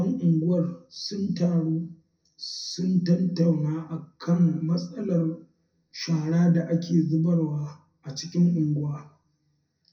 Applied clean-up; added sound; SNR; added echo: none; none; none; reverberation time 0.3 s.